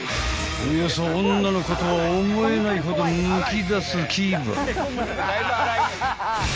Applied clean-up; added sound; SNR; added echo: none; none; none; none.